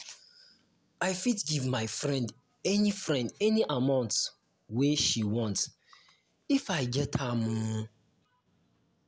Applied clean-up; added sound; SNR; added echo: none; none; none; none.